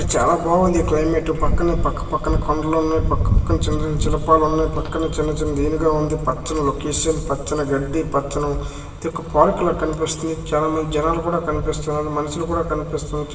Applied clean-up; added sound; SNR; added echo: none; none; none; reverberation time 2.3 s.